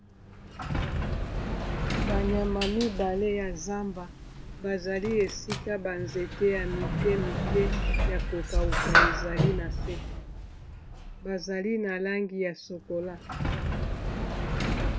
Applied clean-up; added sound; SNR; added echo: none; Sliding door; -2 dB; none.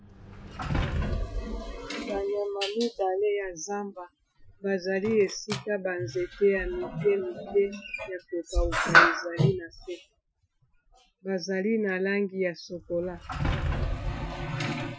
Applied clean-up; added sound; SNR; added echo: classical method Wiener filter.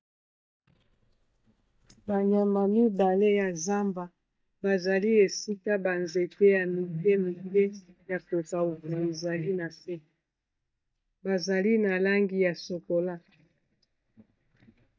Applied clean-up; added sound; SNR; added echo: neural mask model DeepFilterNet 3.